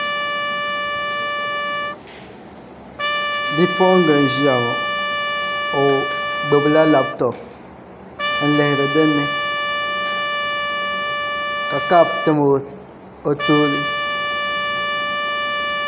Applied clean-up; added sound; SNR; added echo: none; Trumpet; 2 dB; none.